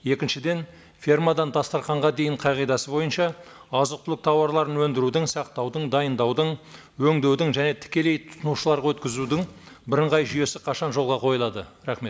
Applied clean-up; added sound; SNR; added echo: none; none; none; none.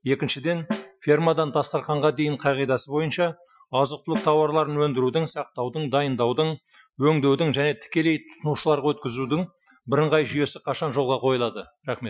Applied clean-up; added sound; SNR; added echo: classical method Wiener filter.